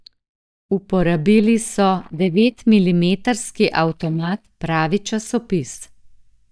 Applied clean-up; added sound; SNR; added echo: neural mask model DeepFilterNet 3.